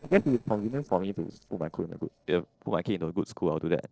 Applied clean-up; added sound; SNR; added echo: neural separator model SepFormer DNS4.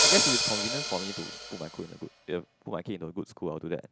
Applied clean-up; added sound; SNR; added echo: none; Hi-hat; -4 dB; none.